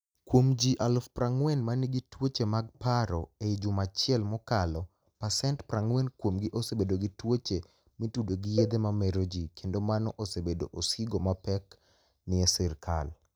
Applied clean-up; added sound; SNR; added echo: none; Cowbell; 10 dB; none.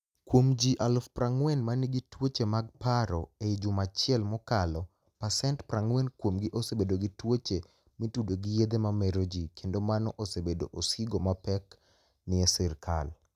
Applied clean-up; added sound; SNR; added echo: none; none; none; none.